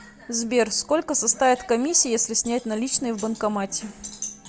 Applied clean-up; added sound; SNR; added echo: none; none; none; none.